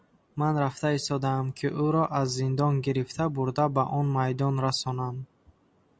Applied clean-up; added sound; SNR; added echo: none; none; none; none.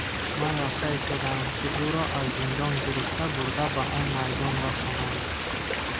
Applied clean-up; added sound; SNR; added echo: none; Stream; -2 dB; none.